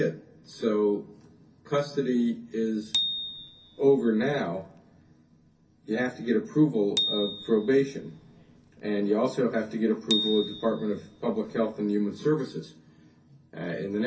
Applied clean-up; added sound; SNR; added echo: none; Bicycle bell; 7 dB; reverberation time 0.3 s.